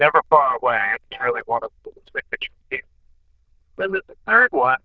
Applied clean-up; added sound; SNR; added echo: neural diffusion model UNIVERSE++.